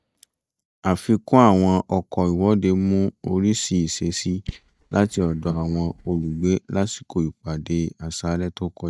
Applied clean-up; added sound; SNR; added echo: neural mask model DeepFilterNet 3.